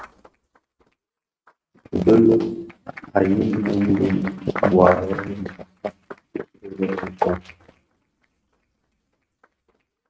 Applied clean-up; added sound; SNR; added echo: neural mask model RNNoise.